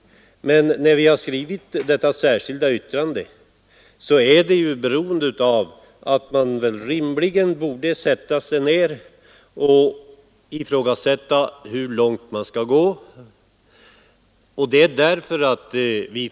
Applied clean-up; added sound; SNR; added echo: none; none; none; none.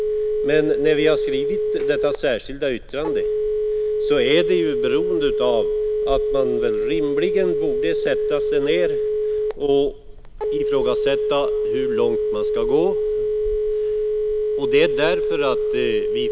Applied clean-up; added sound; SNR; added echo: none; Telephone; -2 dB; none.